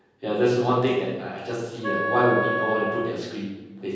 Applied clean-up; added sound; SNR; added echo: none; Wind instrument, woodwind instrument; 4 dB; reverberation time 1.3 s.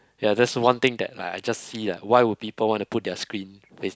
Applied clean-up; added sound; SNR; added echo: none; none; none; none.